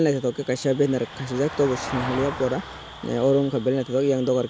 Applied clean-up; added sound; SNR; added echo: none; Vehicle; 13 dB; none.